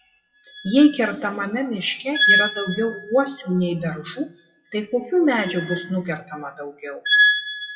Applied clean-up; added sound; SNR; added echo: classical method WPE with log-MMSE.